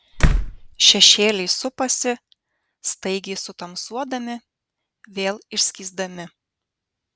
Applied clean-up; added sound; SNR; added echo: none; Slam; -2 dB; none.